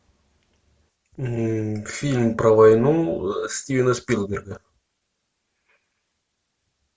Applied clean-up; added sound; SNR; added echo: none; none; none; none.